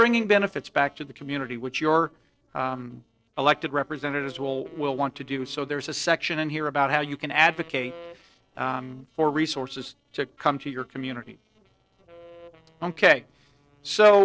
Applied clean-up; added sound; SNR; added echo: neural separator model SepFormer DNS4.